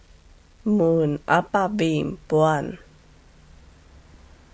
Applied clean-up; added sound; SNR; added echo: none; none; none; none.